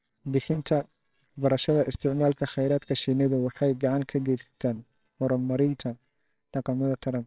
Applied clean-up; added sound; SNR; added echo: neural separator model SepFormer WHAMR!.